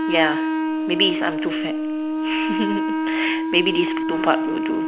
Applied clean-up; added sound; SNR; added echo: none; Wind instrument, woodwind instrument; -1 dB; none.